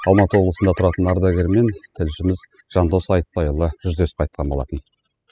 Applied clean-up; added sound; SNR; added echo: classical method spectral subtraction.